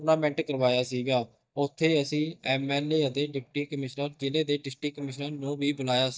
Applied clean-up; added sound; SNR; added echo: neural mask model DeepFilterNet 3.